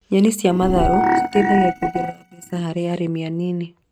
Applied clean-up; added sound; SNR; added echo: neural mask model RNNoise.